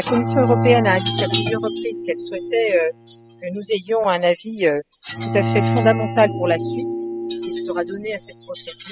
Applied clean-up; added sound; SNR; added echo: classical method spectral subtraction.